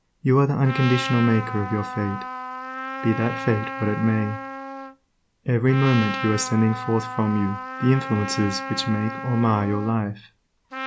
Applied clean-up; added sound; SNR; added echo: none; Trumpet; 9 dB; none.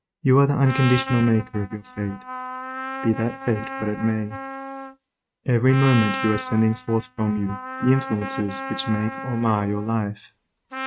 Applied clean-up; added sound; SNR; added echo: neural mask model RNNoise.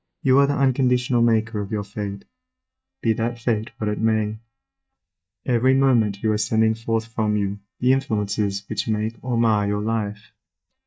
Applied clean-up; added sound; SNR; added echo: neural mask model DeepFilterNet 3.